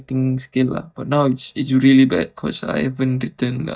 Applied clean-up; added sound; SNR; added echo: neural mask model DeepFilterNet 3.